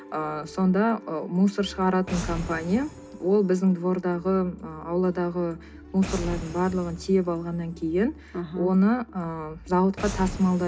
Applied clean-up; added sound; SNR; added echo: none; Boom; 15 dB; reverberation time 0.3 s.